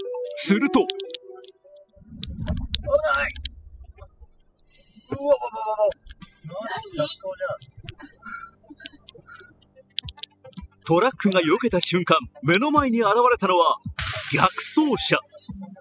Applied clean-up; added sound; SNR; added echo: classical method spectral subtraction.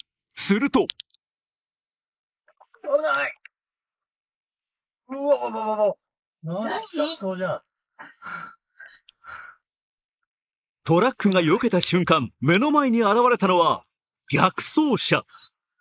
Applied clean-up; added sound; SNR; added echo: neural mask model Resemble Enhance denoiser.